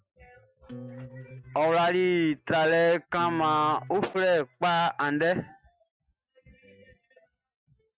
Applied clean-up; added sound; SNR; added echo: neural mask model RNNoise.